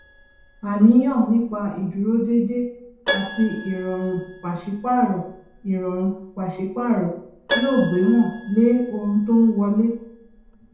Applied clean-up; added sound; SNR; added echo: none; Keyboard (musical); 13 dB; reverberation time 0.8 s.